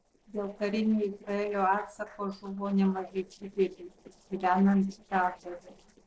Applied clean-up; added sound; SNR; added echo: neural separator model SepFormer DNS4.